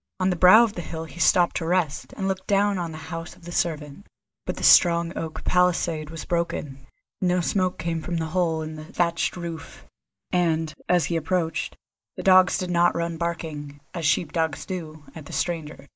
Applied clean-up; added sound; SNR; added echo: neural mask model Resemble Enhance denoiser.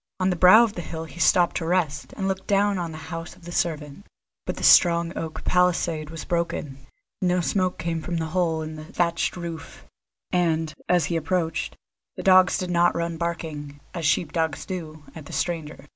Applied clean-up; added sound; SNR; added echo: none; none; none; none.